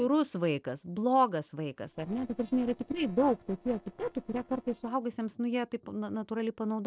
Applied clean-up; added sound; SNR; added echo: neural separator model SepFormer DNS4.